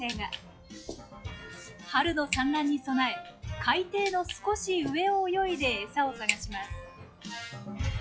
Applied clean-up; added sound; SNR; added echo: classical method log-MMSE.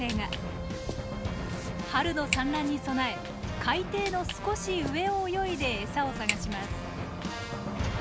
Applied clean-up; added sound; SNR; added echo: none; Walk, footsteps; 10 dB; none.